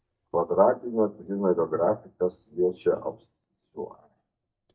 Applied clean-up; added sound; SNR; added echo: neural mask model DeepFilterNet 3.